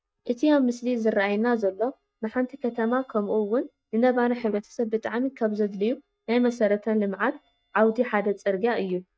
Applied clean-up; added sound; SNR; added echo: neural mask model DeepFilterNet 3.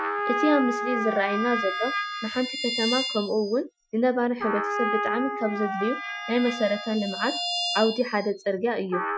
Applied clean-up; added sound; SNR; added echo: classical method Wiener filter.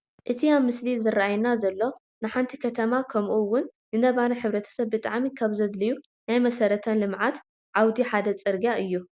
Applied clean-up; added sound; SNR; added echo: none; none; none; none.